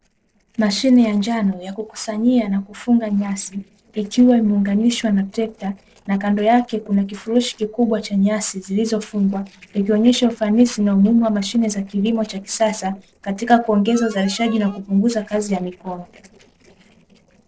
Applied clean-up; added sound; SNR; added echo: neural separator model SepFormer DNS4.